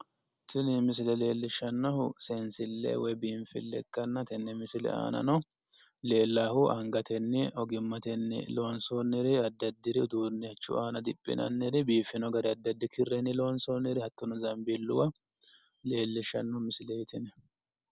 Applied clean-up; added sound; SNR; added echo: none; none; none; none.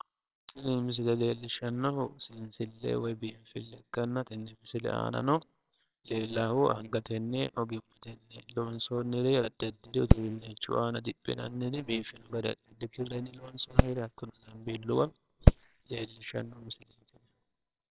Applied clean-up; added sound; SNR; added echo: neural separator model SepFormer WHAMR!.